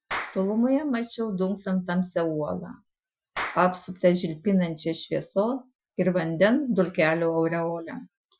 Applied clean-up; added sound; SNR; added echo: classical method Wiener filter.